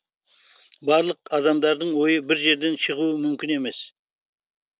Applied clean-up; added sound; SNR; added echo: none; none; none; none.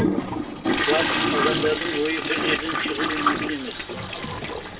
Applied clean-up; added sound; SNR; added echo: none; Toilet flush; -4 dB; reverberation time 0.2 s.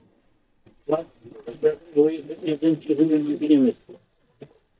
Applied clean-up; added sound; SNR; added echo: neural mask model DeepFilterNet 3.